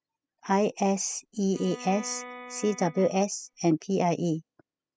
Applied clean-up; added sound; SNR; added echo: classical method spectral subtraction.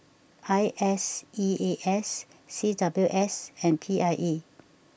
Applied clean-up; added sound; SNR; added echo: none; none; none; none.